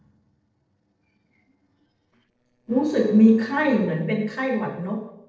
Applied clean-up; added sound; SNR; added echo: neural separator model SepFormer DNS4.